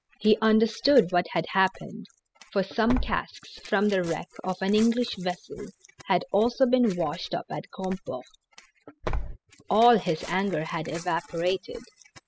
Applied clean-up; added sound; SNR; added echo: classical method spectral subtraction.